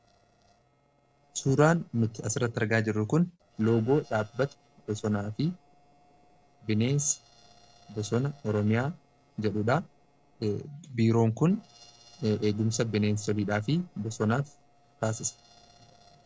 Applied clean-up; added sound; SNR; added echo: neural separator model SepFormer DNS4.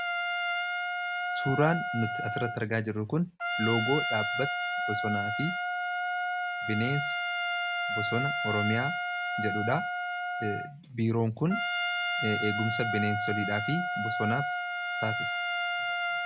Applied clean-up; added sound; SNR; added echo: none; Trumpet; -1 dB; none.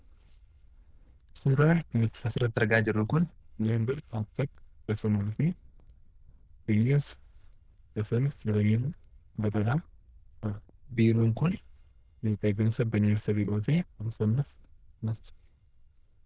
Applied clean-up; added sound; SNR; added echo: neural diffusion model UNIVERSE++.